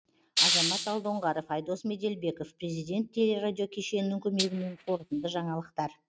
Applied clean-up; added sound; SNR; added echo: neural mask model RNNoise.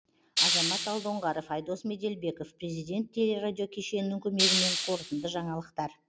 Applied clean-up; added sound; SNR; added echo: none; Hiss; -3 dB; none.